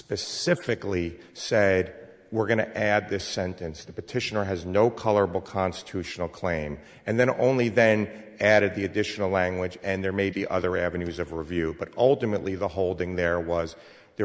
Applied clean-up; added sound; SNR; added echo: neural mask model Resemble Enhance denoiser.